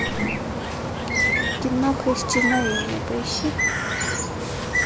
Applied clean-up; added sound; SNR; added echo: none; Bird; -3 dB; none.